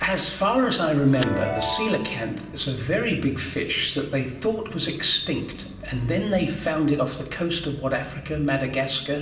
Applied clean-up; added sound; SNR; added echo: none; Chime; 10 dB; reverberation time 1.0 s.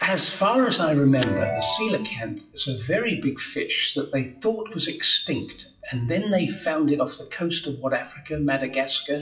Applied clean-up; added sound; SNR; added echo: classical method WPE with log-MMSE.